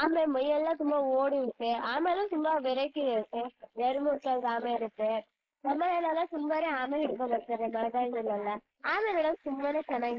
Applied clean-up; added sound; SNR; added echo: neural mask model Resemble Enhance denoiser.